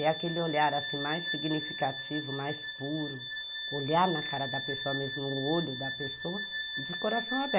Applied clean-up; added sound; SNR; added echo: none; Bowed string instrument; 3 dB; none.